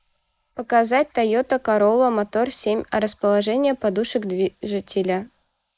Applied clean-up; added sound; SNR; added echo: neural mask model Resemble Enhance denoiser.